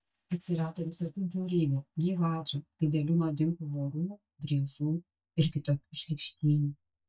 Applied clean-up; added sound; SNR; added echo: neural mask model DeepFilterNet 3.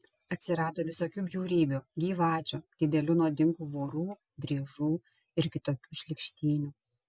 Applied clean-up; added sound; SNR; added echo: none; none; none; none.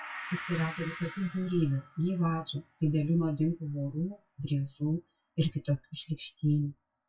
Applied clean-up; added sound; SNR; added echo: classical method WPE with log-MMSE.